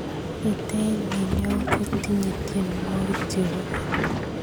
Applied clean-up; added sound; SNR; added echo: none; Subway, metro, underground; 0 dB; none.